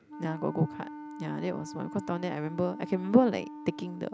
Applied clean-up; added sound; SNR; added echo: none; Wind instrument, woodwind instrument; 12 dB; none.